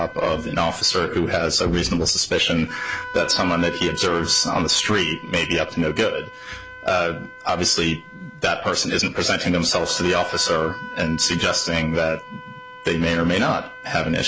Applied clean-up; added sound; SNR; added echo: none; Wind instrument, woodwind instrument; 16 dB; none.